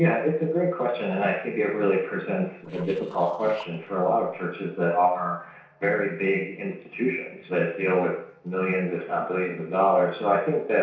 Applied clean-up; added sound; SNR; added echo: neural separator model SepFormer DNS4.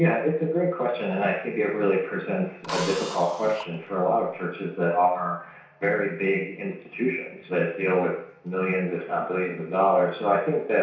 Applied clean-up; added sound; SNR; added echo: none; Drill; 11 dB; reverberation time 0.6 s.